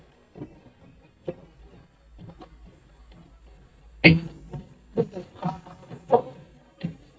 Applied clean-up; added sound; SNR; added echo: neural mask model DeepFilterNet 3.